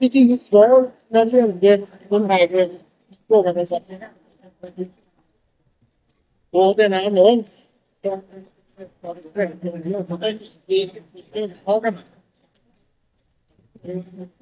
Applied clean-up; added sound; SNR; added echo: neural mask model DeepFilterNet 3.